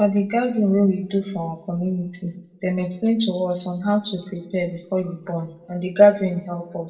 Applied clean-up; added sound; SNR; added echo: none; none; none; reverberation time 0.6 s.